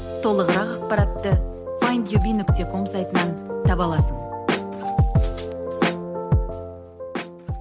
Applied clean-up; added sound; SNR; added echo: none; none; none; none.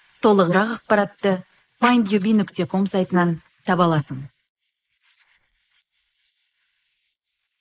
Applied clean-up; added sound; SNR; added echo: neural mask model Resemble Enhance denoiser.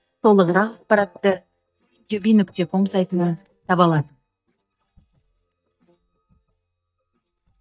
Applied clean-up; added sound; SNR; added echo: neural mask model DeepFilterNet 3.